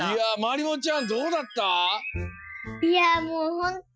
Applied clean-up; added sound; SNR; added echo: classical method Wiener filter.